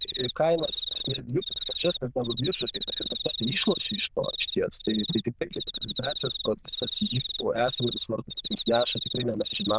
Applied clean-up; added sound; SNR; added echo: neural diffusion model UNIVERSE++.